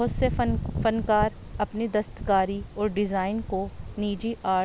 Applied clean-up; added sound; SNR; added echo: none; Insect; 20 dB; none.